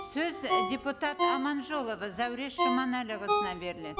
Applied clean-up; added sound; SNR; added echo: none; Ringtone; -1 dB; none.